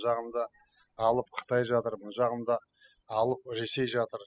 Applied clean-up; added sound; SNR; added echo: classical method spectral subtraction.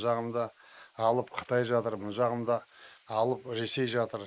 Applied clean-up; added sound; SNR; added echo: neural mask model Resemble Enhance denoiser.